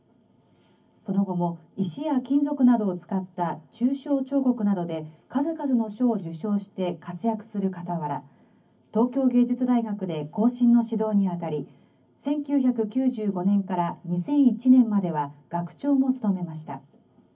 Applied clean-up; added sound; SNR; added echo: none; none; none; reverberation time 0.3 s.